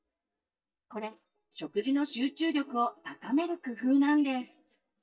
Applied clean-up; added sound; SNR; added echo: neural mask model DeepFilterNet 3.